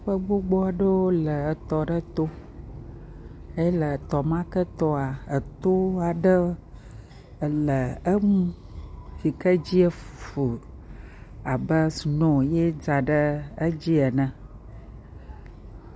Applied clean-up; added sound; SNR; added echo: none; none; none; none.